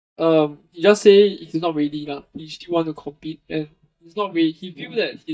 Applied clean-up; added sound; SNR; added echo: neural mask model DeepFilterNet 3.